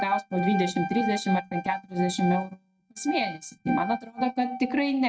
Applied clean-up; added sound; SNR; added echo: neural mask model RNNoise.